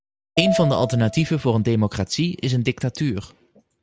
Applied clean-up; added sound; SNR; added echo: none; Piano; 7 dB; none.